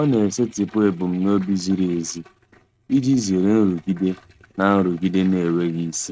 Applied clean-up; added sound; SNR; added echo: neural mask model RNNoise.